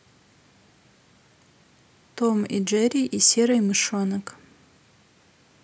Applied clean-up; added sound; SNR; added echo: none; none; none; none.